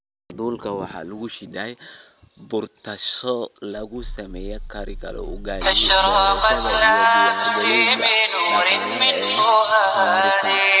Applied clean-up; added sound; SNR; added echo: none; Growling; 13 dB; none.